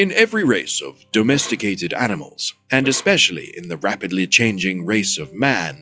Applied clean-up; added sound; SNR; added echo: classical method log-MMSE.